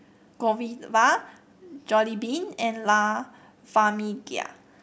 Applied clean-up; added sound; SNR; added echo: none; none; none; none.